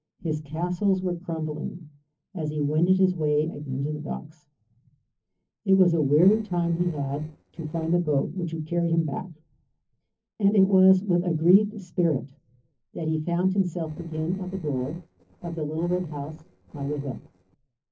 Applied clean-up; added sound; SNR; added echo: neural separator model SepFormer DNS4.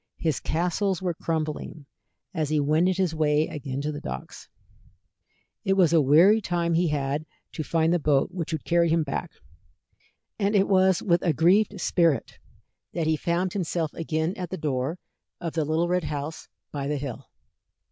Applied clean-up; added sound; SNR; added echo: none; none; none; none.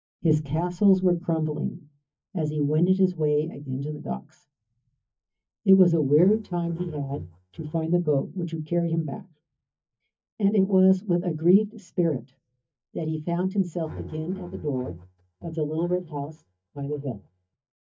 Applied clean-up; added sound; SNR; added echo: neural mask model DeepFilterNet 3.